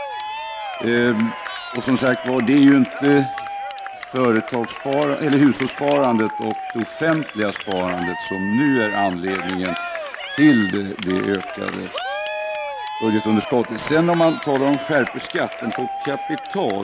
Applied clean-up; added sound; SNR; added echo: none; Cheering; 9 dB; none.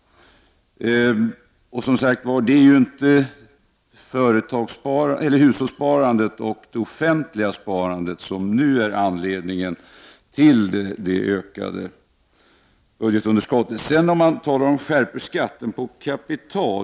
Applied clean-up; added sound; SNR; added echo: none; none; none; none.